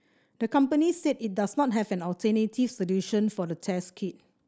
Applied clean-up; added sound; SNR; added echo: none; none; none; none.